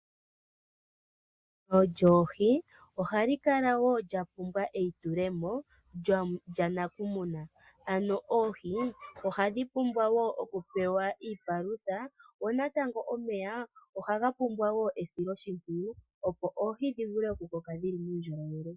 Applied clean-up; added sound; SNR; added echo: none; none; none; none.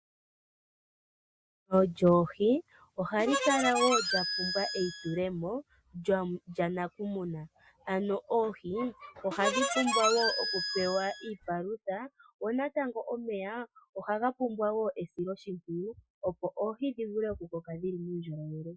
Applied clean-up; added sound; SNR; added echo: none; Harmonica; 0 dB; none.